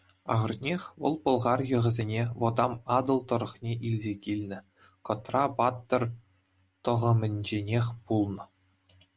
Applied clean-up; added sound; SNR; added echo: none; none; none; none.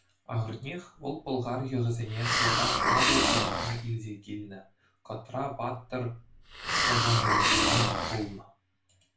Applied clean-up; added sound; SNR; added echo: none; Hiss; -5 dB; reverberation time 0.3 s.